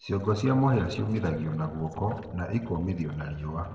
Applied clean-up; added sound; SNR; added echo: neural separator model SepFormer DNS4.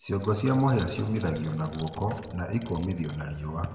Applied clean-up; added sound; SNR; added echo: none; Coin (dropping); 17 dB; reverberation time 2.1 s.